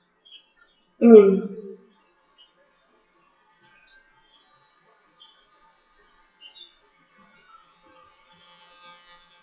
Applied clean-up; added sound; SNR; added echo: classical method WPE with log-MMSE.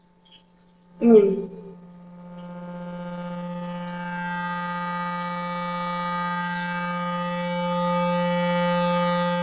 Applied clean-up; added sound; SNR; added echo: neural separator model SepFormer DNS4.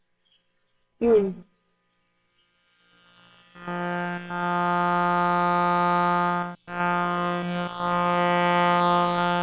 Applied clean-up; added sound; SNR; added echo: neural separator model SepFormer WHAMR!.